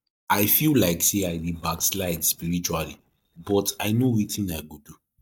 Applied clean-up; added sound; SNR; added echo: neural mask model DeepFilterNet 3.